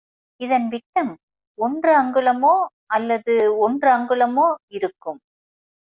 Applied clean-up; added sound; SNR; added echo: none; none; none; none.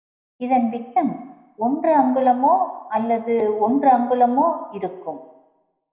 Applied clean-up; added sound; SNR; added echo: none; none; none; reverberation time 0.8 s.